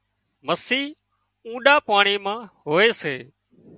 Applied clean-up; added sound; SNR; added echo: none; none; none; none.